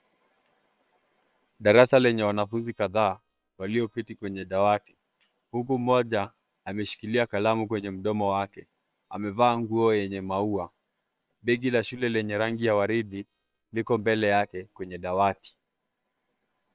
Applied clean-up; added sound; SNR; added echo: neural separator model SepFormer WHAM!.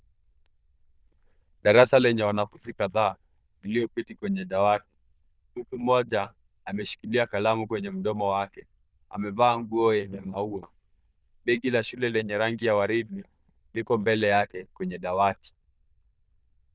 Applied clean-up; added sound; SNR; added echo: neural diffusion model UNIVERSE++.